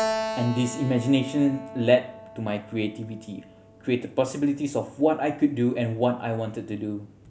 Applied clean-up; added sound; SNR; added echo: none; Keyboard (musical); 11 dB; none.